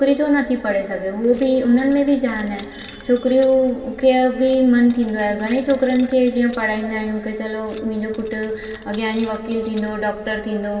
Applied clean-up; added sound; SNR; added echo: none; Keys jangling; 17 dB; reverberation time 2.2 s.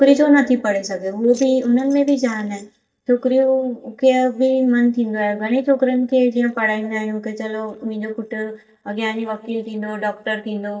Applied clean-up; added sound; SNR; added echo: neural mask model DeepFilterNet 3.